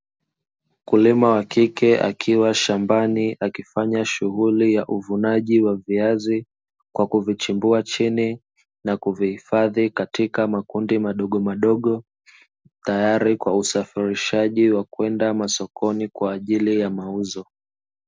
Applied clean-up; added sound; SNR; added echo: none; none; none; none.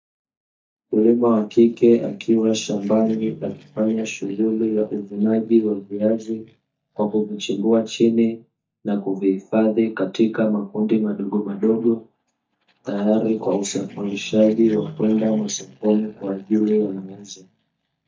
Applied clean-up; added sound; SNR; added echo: neural mask model DeepFilterNet 3.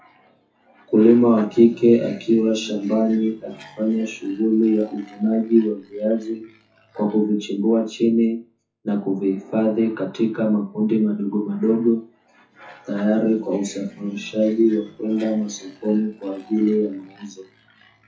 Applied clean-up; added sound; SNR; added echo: classical method WPE with log-MMSE.